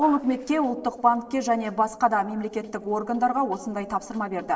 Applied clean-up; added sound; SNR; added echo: neural separator model SepFormer DNS4.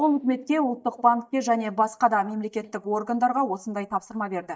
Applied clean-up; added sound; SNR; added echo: neural mask model DeepFilterNet 3.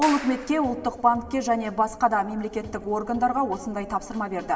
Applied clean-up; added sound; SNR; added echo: none; Clapping; 14 dB; reverberation time 2.0 s.